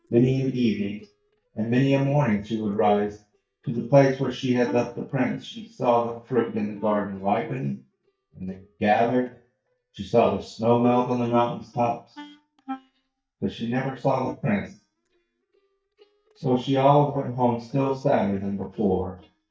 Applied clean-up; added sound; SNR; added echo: neural mask model DeepFilterNet 3.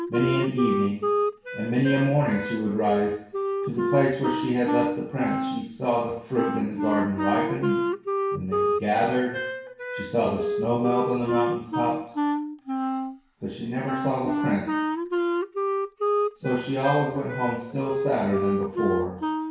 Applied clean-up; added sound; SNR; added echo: none; Wind instrument, woodwind instrument; 1 dB; reverberation time 0.6 s.